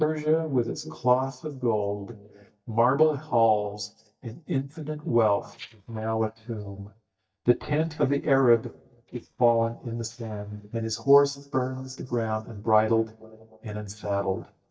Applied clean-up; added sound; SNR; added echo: neural mask model DeepFilterNet 3.